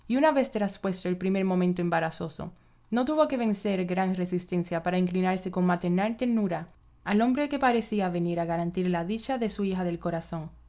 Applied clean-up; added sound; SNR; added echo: none; none; none; none.